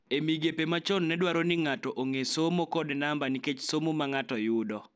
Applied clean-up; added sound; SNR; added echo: none; none; none; none.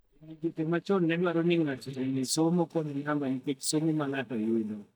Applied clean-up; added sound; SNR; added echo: neural mask model DeepFilterNet 3.